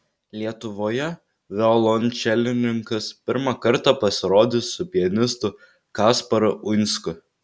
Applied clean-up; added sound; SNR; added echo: none; none; none; none.